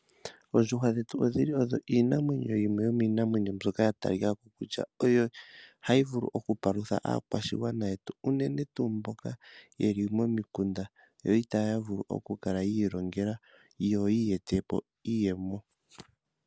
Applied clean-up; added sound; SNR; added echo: none; none; none; none.